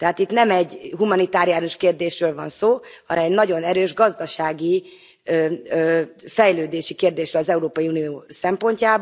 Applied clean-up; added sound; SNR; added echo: none; none; none; none.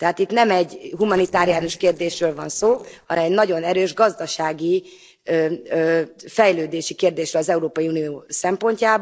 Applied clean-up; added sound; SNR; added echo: neural separator model SepFormer DNS4.